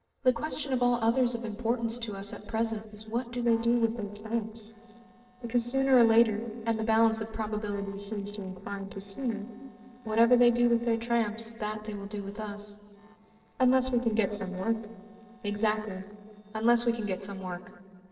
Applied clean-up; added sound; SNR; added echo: neural separator model SepFormer DNS4.